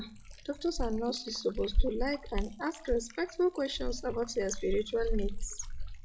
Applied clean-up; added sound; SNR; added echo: classical method WPE with log-MMSE.